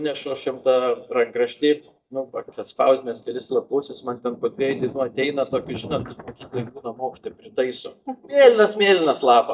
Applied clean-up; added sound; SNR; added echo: neural mask model DeepFilterNet 3.